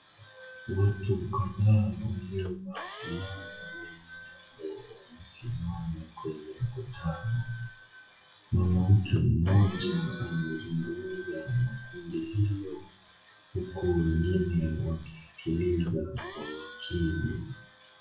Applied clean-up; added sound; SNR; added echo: classical method WPE with log-MMSE.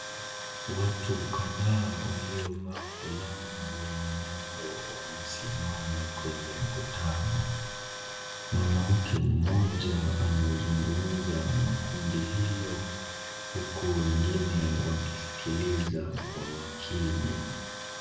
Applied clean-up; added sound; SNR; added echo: none; Tools; 9 dB; reverberation time 1.0 s.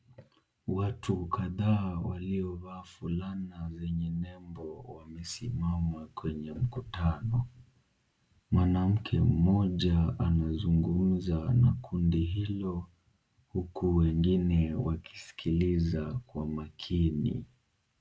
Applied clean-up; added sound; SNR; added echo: none; none; none; none.